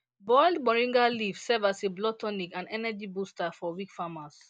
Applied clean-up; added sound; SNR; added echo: none; none; none; none.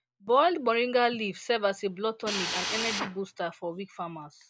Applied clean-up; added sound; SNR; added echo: none; Drill; 4 dB; none.